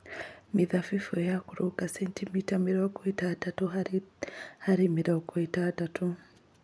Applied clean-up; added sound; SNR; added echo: none; none; none; none.